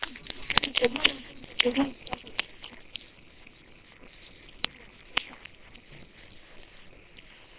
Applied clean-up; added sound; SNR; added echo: neural separator model SepFormer WHAMR!.